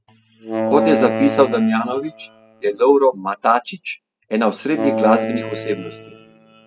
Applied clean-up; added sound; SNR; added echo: classical method spectral subtraction.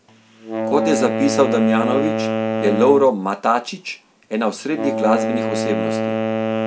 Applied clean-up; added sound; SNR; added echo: none; Wind instrument, woodwind instrument; 2 dB; none.